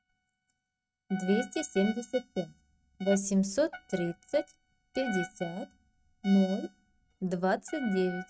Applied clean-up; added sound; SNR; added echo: neural mask model RNNoise.